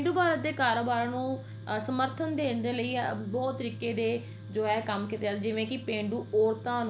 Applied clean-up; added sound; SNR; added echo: none; Tools; 12 dB; none.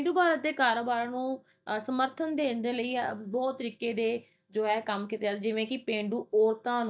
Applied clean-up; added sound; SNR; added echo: neural mask model DeepFilterNet 3.